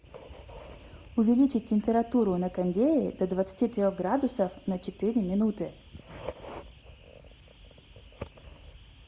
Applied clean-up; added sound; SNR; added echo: none; none; none; none.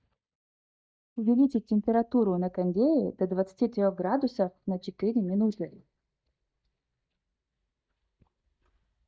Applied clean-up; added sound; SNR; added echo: neural mask model DeepFilterNet 3.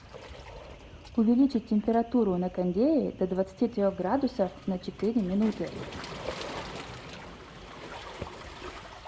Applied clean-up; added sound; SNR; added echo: none; Waves, surf; 15 dB; none.